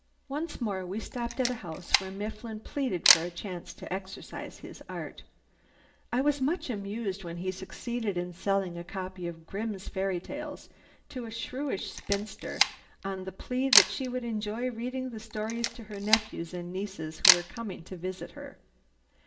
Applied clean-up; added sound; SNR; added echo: none; Camera; -1 dB; reverberation time 0.4 s.